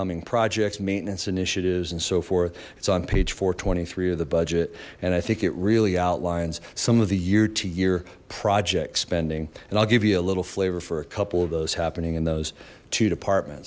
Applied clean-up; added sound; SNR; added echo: none; none; none; none.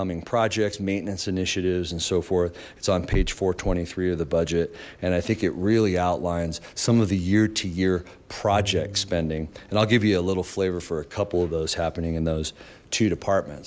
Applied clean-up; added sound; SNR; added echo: none; Bowed string instrument; 15 dB; none.